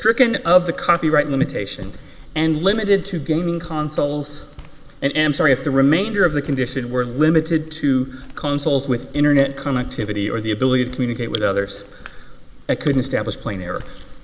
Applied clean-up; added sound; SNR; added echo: none; Walk, footsteps; 16 dB; none.